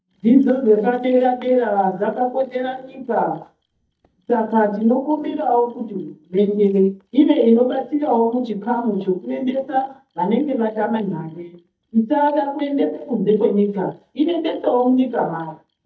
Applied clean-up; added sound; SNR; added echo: neural mask model DeepFilterNet 3.